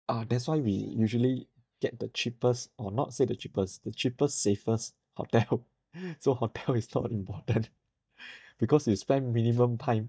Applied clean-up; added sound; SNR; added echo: neural mask model DeepFilterNet 3.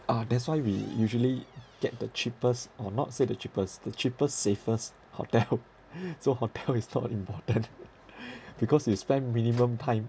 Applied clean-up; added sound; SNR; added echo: none; none; none; none.